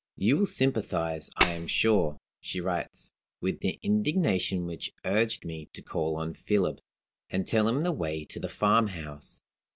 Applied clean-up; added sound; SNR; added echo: none; Tap; 1 dB; none.